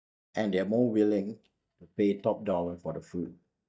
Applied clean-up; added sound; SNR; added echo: neural mask model DeepFilterNet 3.